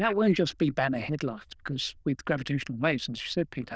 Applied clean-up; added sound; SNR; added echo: neural diffusion model UNIVERSE++.